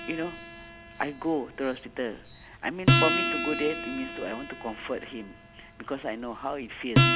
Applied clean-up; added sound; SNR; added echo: none; Acoustic guitar; -3 dB; none.